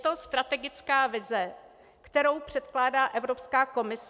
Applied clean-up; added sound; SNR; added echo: none; none; none; none.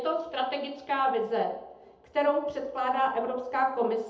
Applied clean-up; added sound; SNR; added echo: none; none; none; reverberation time 0.7 s.